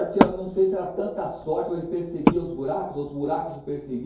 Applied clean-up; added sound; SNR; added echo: none; Wood; 1 dB; reverberation time 2.4 s.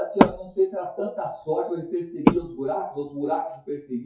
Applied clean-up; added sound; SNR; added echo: classical method WPE with log-MMSE.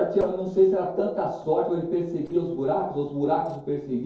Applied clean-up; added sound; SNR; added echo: neural separator model SepFormer DNS4.